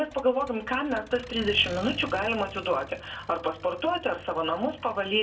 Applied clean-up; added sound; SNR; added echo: none; Accelerating, revving, vroom; 17 dB; reverberation time 0.2 s.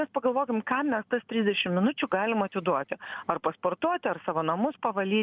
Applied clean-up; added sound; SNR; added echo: none; none; none; none.